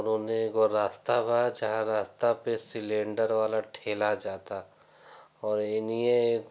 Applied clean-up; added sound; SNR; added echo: none; none; none; none.